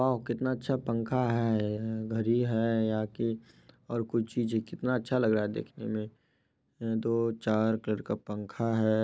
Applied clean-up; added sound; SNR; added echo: none; none; none; none.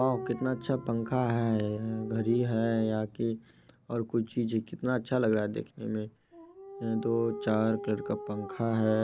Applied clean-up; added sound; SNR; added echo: none; Dog; 14 dB; none.